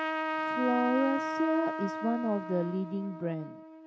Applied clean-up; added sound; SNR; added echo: none; Trumpet; 3 dB; none.